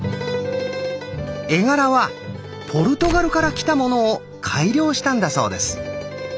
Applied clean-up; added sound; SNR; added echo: none; Mechanisms; 11 dB; none.